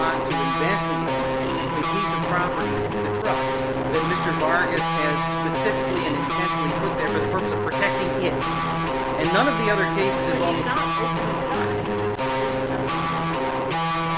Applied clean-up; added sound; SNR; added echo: none; Guitar; -4 dB; none.